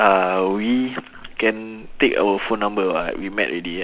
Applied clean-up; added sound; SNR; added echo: none; Chink, clink; 19 dB; none.